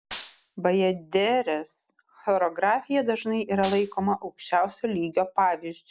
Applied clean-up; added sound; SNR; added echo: none; Gunshot, gunfire; 11 dB; none.